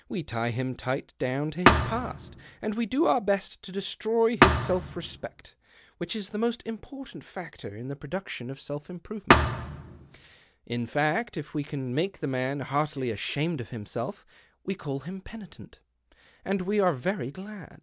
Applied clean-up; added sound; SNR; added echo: none; Thump, thud; -4 dB; none.